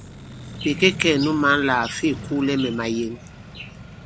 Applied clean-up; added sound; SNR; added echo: none; Accelerating, revving, vroom; 14 dB; none.